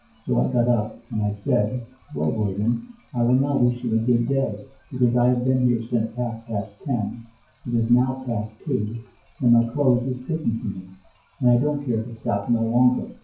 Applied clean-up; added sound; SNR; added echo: classical method WPE with log-MMSE.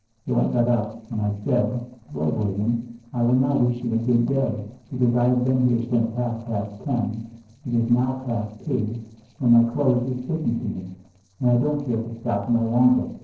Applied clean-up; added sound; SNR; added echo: neural separator model SepFormer DNS4.